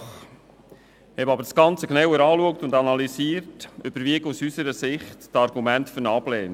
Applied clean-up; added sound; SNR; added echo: none; none; none; none.